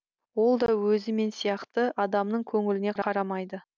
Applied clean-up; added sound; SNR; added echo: none; none; none; none.